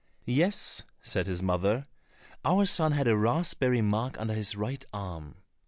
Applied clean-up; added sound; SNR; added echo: none; none; none; none.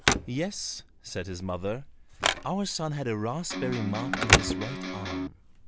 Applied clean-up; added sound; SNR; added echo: none; Telephone + Electric guitar; -3 dB; none.